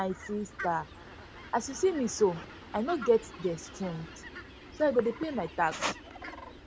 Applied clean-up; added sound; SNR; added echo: none; Fowl; 14 dB; none.